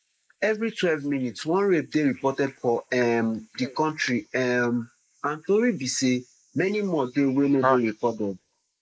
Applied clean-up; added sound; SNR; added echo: neural mask model Resemble Enhance denoiser.